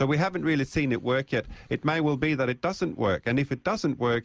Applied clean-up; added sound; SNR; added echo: none; none; none; none.